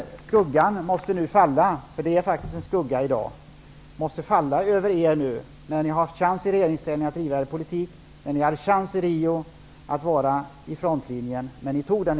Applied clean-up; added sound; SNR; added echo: none; none; none; none.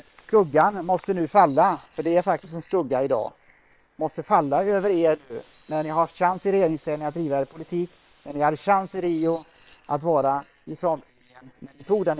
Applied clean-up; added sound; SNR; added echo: neural separator model SepFormer WHAM!.